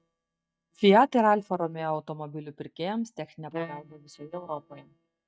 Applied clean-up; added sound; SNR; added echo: neural mask model DeepFilterNet 3.